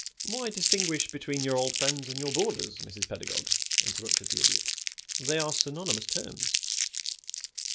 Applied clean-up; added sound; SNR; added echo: none; Crumpling, crinkling; -4 dB; none.